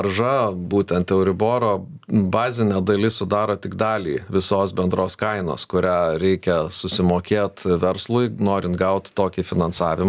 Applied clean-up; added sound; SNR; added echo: none; none; none; none.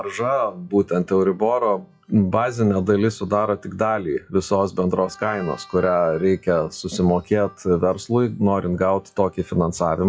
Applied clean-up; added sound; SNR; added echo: classical method WPE with log-MMSE.